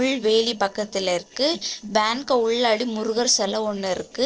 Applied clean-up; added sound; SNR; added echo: neural separator model SepFormer DNS4.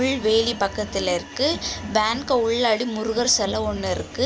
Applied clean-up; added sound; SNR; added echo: none; Crowd; 16 dB; none.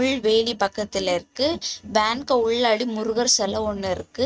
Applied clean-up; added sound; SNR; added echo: neural mask model RNNoise.